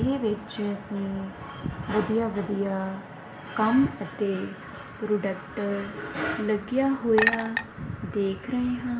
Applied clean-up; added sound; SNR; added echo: none; Chink, clink; 2 dB; reverberation time 1.2 s.